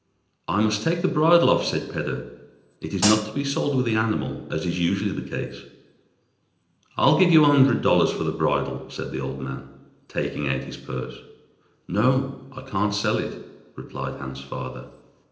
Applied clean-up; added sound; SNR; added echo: none; Hi-hat; 2 dB; reverberation time 0.8 s.